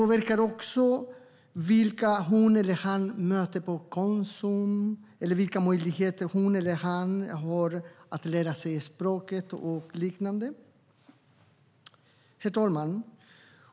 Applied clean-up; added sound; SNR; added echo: none; none; none; none.